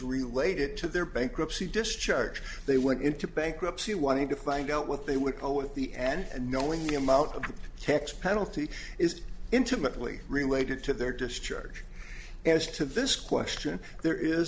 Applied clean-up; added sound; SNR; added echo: none; none; none; none.